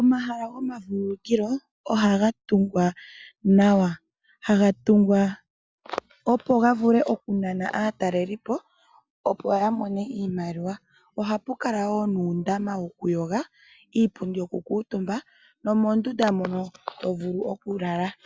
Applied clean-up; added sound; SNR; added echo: none; none; none; none.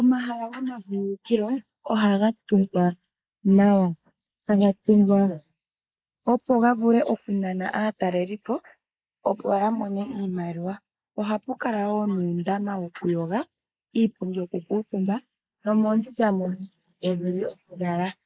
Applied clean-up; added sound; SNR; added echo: neural mask model Resemble Enhance denoiser.